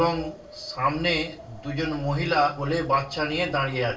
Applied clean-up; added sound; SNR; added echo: none; Wind; 19 dB; reverberation time 0.3 s.